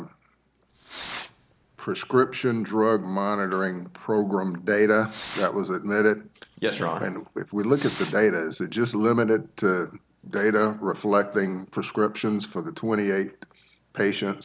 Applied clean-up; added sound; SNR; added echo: none; Fireworks; 19 dB; none.